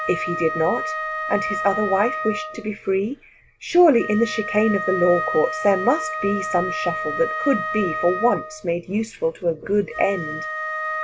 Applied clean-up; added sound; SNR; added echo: none; Wind instrument, woodwind instrument; 6 dB; none.